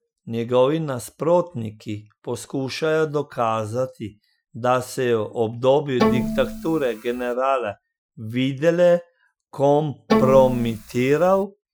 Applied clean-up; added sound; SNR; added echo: classical method Wiener filter.